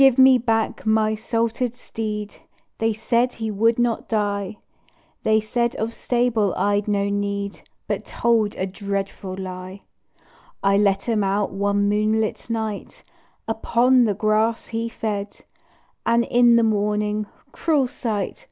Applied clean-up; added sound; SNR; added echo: none; none; none; none.